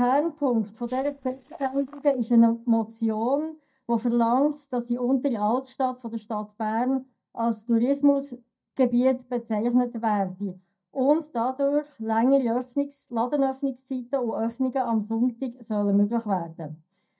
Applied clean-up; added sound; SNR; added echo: neural mask model DeepFilterNet 3.